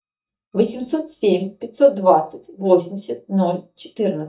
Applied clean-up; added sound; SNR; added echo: neural mask model DeepFilterNet 3.